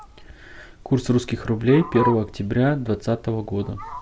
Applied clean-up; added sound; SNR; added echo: none; Fowl; 12 dB; none.